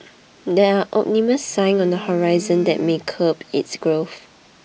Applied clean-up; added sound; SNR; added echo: none; Telephone; 19 dB; none.